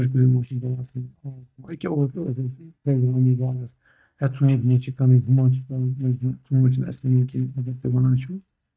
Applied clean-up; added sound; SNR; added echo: neural mask model DeepFilterNet 3.